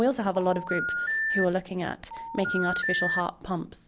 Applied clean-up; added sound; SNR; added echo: none; Telephone; 2 dB; none.